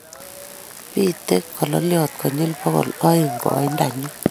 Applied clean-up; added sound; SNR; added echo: none; Cheering; 14 dB; none.